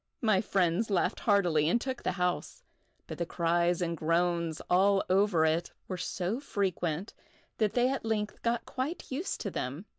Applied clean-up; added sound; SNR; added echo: none; none; none; none.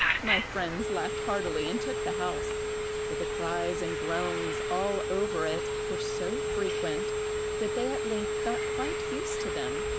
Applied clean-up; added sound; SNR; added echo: none; Telephone; -4 dB; none.